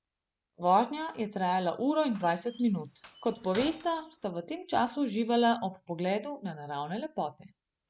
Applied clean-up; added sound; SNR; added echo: none; Slam; 18 dB; none.